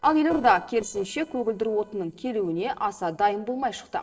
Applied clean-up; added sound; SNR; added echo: neural separator model SepFormer DNS4.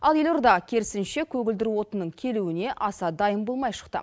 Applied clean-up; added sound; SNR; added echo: none; none; none; none.